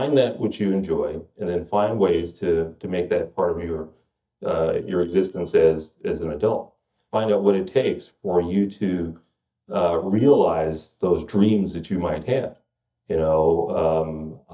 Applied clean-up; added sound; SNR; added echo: neural mask model DeepFilterNet 3.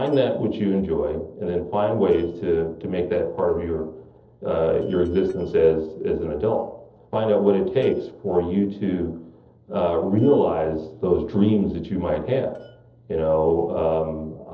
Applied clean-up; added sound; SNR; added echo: neural separator model SepFormer DNS4.